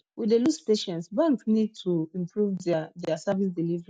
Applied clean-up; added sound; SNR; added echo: none; none; none; none.